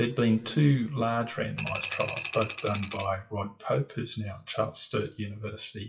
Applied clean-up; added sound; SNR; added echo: classical method WPE with log-MMSE.